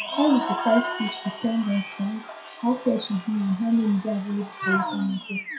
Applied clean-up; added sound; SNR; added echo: classical method WPE with log-MMSE.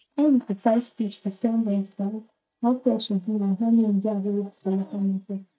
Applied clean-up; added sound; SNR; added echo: neural mask model DeepFilterNet 3.